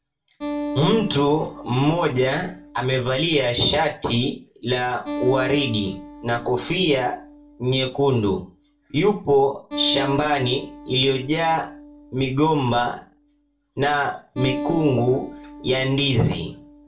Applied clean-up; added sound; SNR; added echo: none; Acoustic guitar; 12 dB; reverberation time 0.3 s.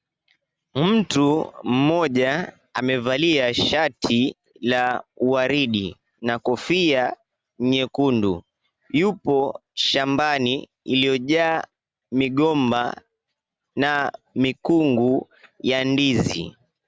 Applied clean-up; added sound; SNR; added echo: none; none; none; none.